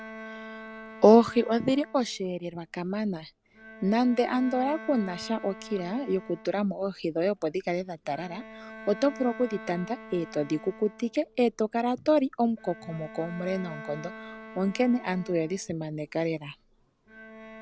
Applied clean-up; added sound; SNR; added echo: none; Bowed string instrument; 17 dB; none.